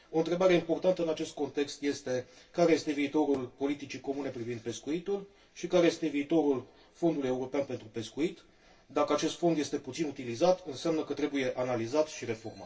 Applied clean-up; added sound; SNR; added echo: none; none; none; reverberation time 0.2 s.